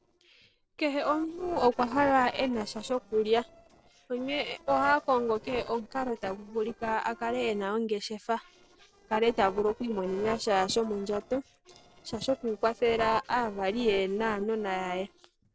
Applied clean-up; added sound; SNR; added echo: neural separator model SepFormer DNS4.